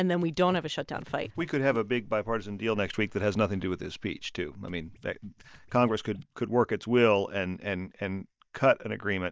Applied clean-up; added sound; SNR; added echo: neural mask model DeepFilterNet 3.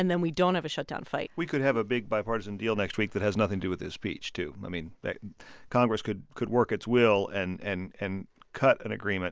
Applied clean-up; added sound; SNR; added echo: none; none; none; none.